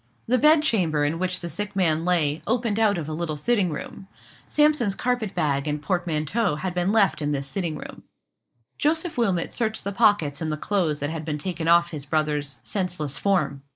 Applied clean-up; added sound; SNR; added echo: neural mask model Resemble Enhance denoiser.